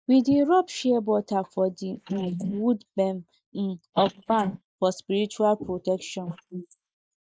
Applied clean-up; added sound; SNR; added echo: neural mask model Resemble Enhance denoiser.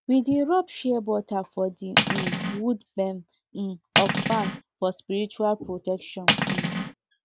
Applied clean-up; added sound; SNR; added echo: none; Cutlery, silverware; -4 dB; none.